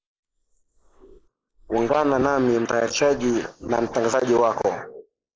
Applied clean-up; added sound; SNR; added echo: neural mask model Resemble Enhance denoiser.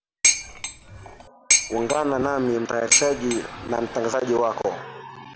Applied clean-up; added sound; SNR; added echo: none; Dishes, pots, and pans; -2 dB; none.